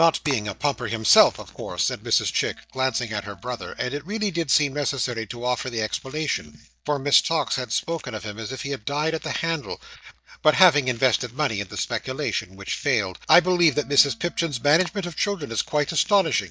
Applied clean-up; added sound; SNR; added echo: neural mask model DeepFilterNet 3.